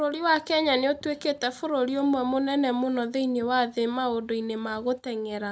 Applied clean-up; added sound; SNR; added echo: none; none; none; none.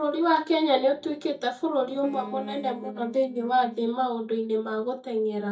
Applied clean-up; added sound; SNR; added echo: neural mask model DeepFilterNet 3.